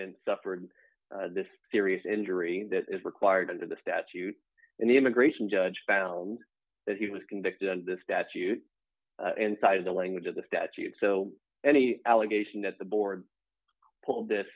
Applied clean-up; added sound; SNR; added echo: none; none; none; none.